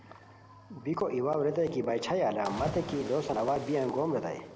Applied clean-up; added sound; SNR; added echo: none; Cricket / Waves, surf; 15 dB; none.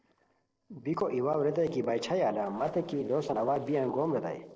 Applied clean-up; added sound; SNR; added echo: neural separator model SepFormer DNS4.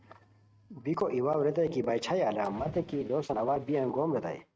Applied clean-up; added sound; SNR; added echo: neural mask model RNNoise.